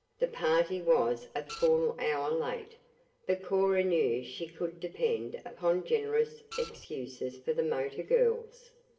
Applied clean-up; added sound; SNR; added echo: none; Printer; 13 dB; reverberation time 0.6 s.